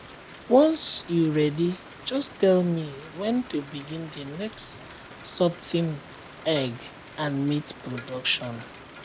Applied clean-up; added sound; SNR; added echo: none; Rain; 20 dB; none.